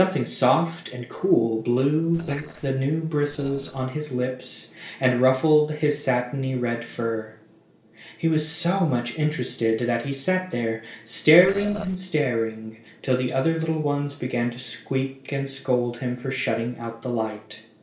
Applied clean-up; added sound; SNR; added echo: neural separator model SepFormer DNS4.